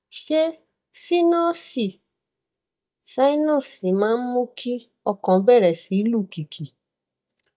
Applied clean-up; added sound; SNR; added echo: neural mask model DeepFilterNet 3.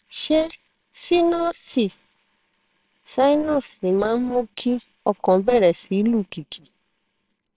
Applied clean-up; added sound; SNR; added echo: neural separator model SepFormer WHAMR!.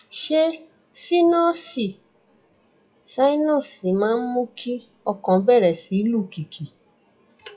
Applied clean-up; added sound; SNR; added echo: classical method WPE with log-MMSE.